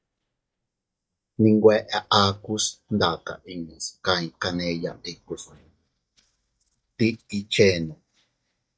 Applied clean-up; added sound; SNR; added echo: neural mask model DeepFilterNet 3.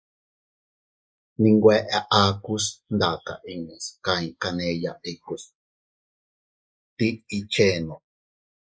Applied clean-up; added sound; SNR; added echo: neural mask model Resemble Enhance denoiser.